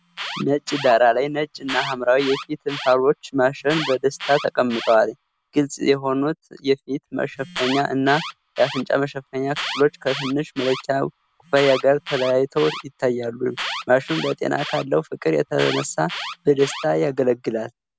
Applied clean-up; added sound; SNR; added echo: none; Alarm; 12 dB; none.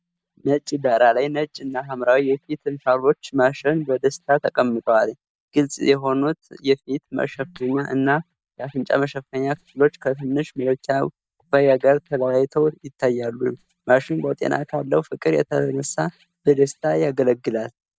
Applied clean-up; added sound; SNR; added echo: neural mask model DeepFilterNet 3.